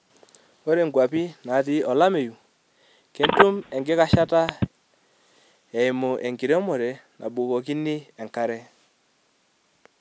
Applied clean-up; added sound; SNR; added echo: none; Telephone; -2 dB; none.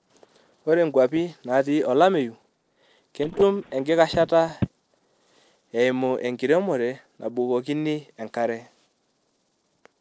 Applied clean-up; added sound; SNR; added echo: neural separator model SepFormer DNS4.